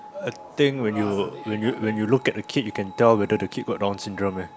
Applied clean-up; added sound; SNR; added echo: none; Screech; 18 dB; none.